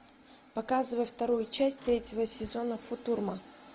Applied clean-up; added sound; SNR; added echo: none; none; none; none.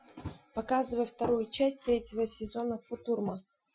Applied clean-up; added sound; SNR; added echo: classical method Wiener filter.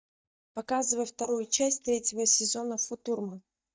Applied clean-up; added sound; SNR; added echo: neural mask model DeepFilterNet 3.